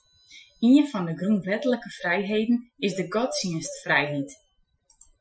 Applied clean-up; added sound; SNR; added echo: classical method Wiener filter.